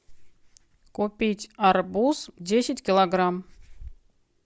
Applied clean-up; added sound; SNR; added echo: none; none; none; none.